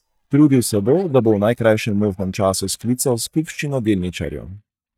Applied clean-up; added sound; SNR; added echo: neural mask model DeepFilterNet 3.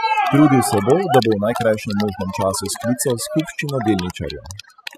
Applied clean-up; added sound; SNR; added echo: classical method spectral subtraction.